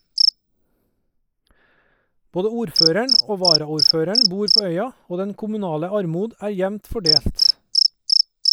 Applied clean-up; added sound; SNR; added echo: neural mask model Resemble Enhance denoiser.